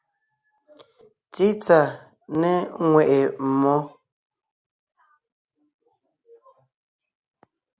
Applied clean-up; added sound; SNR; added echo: none; none; none; none.